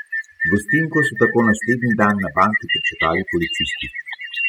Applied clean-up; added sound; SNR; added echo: classical method spectral subtraction.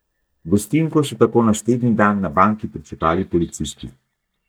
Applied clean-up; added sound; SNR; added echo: neural mask model DeepFilterNet 3.